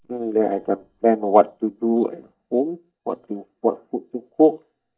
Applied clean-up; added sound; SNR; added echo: neural mask model DeepFilterNet 3.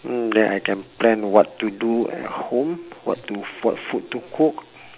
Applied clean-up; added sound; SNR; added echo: none; none; none; none.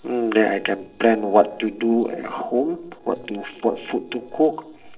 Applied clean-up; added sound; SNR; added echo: neural separator model SepFormer DNS4.